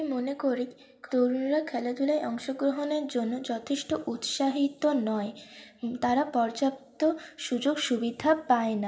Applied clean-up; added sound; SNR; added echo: none; none; none; reverberation time 0.7 s.